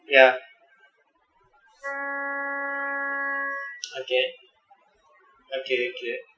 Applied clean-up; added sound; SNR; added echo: classical method Wiener filter.